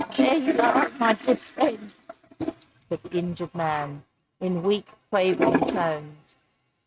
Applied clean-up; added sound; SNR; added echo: neural mask model RNNoise.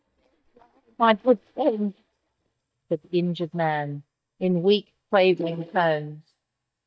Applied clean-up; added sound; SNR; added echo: neural mask model DeepFilterNet 3.